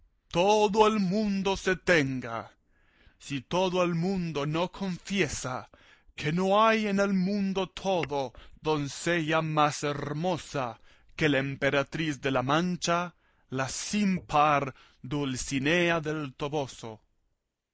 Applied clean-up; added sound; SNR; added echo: neural mask model Resemble Enhance denoiser.